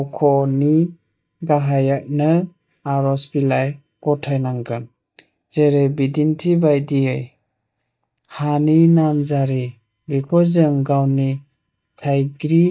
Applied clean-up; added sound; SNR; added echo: neural mask model DeepFilterNet 3.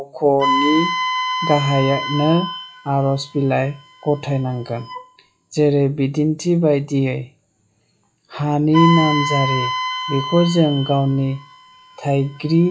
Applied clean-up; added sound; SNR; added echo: classical method log-MMSE.